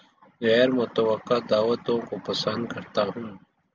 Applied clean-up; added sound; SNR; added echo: none; none; none; none.